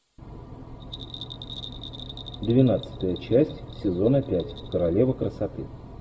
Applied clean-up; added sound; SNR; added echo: none; Bell; 20 dB; reverberation time 0.8 s.